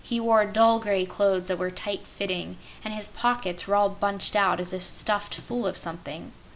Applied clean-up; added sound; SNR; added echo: none; none; none; none.